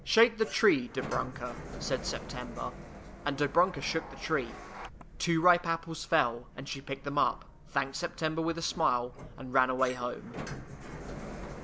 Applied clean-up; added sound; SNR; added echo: none; Sliding door; 13 dB; none.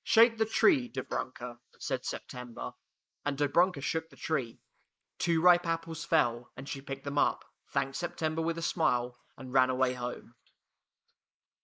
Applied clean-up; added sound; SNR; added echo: neural mask model Resemble Enhance denoiser.